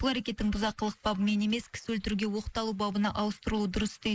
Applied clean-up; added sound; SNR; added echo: neural mask model Resemble Enhance denoiser.